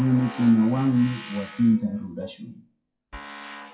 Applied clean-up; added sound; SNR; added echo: classical method WPE with log-MMSE.